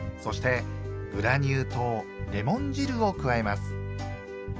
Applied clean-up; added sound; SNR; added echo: none; none; none; none.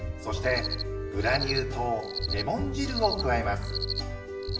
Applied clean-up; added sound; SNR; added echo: none; Cricket; 9 dB; reverberation time 0.8 s.